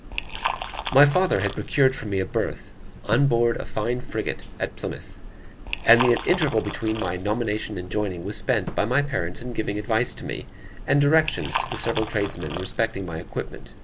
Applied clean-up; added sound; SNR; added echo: none; Liquid; 8 dB; none.